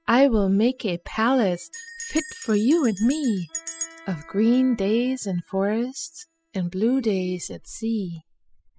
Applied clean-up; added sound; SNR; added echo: classical method spectral subtraction.